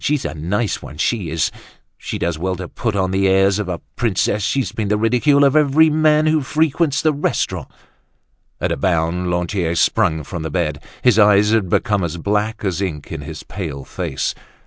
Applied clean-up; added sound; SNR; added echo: none; none; none; none.